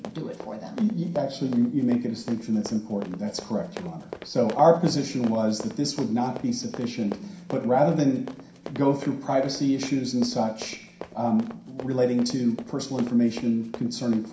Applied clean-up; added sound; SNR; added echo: none; Run; 16 dB; reverberation time 0.5 s.